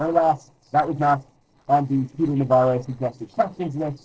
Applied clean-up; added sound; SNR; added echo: neural separator model SepFormer DNS4.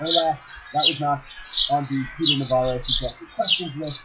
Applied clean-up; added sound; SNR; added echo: classical method WPE with log-MMSE.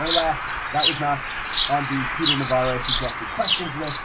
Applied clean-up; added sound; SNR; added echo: none; Bird vocalization, bird call, bird song; -3 dB; reverberation time 0.2 s.